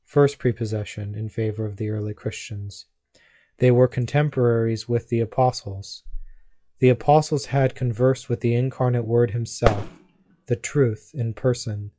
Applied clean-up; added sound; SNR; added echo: classical method log-MMSE.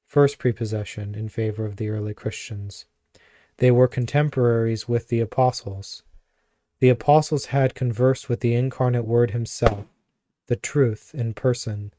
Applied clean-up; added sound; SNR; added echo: neural mask model RNNoise.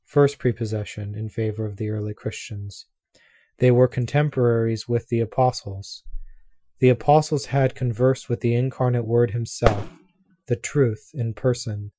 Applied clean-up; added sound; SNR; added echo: classical method Wiener filter.